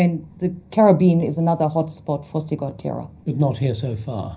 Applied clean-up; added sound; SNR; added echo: none; none; none; reverberation time 0.4 s.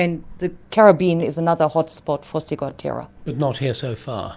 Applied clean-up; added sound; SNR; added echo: none; none; none; none.